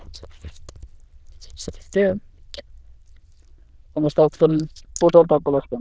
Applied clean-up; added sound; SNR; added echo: neural diffusion model UNIVERSE++.